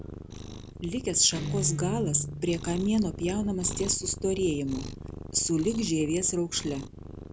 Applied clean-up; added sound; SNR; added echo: none; Cat + Guitar; 8 dB; none.